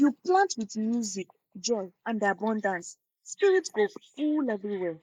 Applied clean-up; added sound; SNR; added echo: neural mask model Resemble Enhance denoiser.